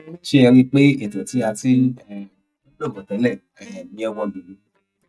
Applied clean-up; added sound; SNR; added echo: neural mask model DeepFilterNet 3.